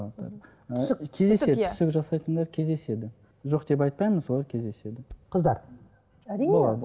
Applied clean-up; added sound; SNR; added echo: none; none; none; none.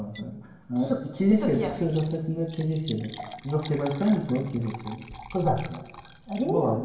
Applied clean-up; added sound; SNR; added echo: none; Liquid; 17 dB; reverberation time 1.0 s.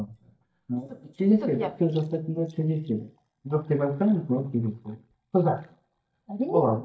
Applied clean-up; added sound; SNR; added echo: neural mask model DeepFilterNet 3.